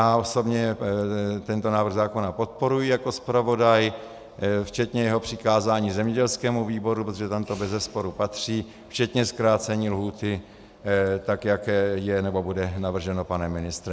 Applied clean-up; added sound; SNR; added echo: none; none; none; none.